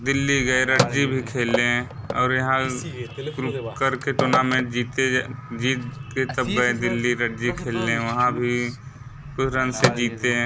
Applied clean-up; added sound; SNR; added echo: none; Telephone; 7 dB; none.